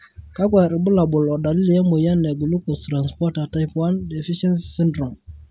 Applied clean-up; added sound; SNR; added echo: none; none; none; none.